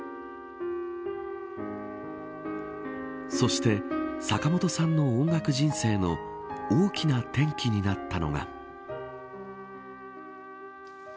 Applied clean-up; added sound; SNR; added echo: none; Trumpet; 16 dB; none.